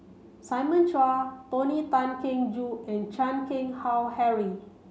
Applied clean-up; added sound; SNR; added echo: none; none; none; none.